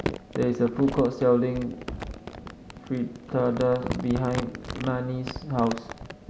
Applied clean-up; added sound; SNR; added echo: none; Crumpling, crinkling; 10 dB; none.